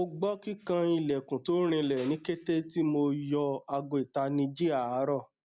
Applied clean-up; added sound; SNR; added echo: none; none; none; none.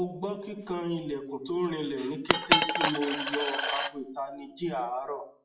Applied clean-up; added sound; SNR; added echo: classical method WPE with log-MMSE.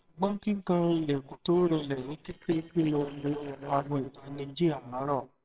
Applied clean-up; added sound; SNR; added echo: neural separator model SepFormer WHAMR!.